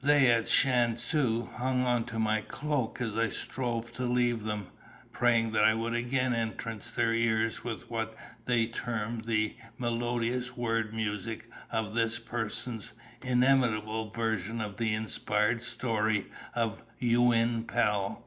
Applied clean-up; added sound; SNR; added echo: none; none; none; none.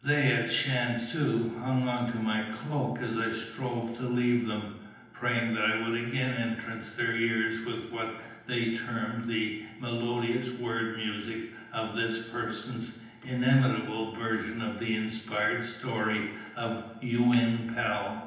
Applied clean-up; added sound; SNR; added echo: none; Finger snapping; 16 dB; reverberation time 0.9 s.